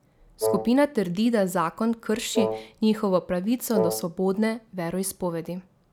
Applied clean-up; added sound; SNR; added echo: none; Wind instrument, woodwind instrument; 3 dB; none.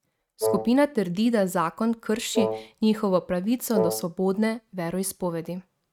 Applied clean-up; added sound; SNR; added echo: neural mask model RNNoise.